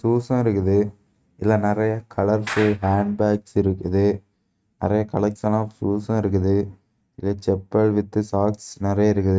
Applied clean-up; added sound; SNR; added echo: neural mask model RNNoise.